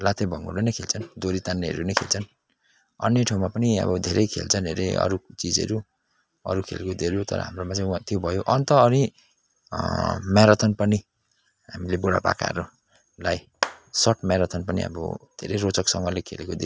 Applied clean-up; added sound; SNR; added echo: none; Clapping; 11 dB; none.